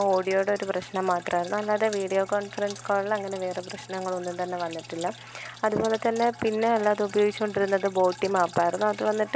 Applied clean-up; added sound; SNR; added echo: none; Drip; 18 dB; none.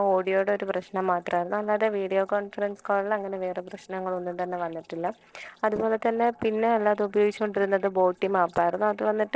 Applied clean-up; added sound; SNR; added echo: neural separator model SepFormer DNS4.